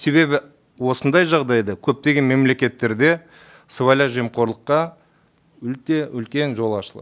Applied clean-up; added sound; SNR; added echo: none; none; none; none.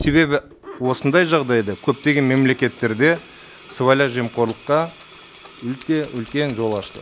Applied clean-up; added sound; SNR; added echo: none; Sink (filling or washing); 19 dB; none.